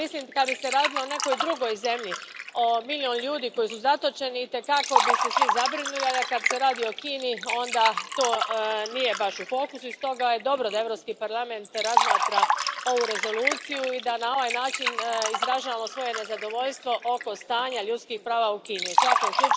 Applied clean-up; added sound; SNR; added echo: none; Liquid; 2 dB; none.